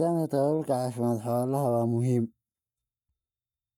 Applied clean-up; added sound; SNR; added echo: neural mask model DeepFilterNet 3.